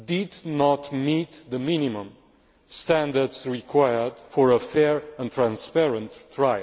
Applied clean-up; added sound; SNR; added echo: none; none; none; none.